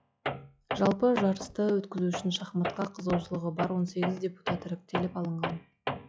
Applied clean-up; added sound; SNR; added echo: classical method log-MMSE.